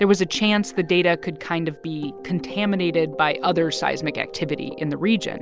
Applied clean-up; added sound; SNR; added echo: none; none; none; none.